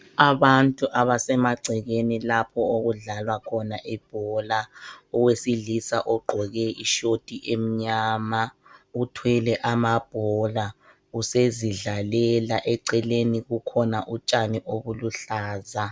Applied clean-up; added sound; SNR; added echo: none; none; none; none.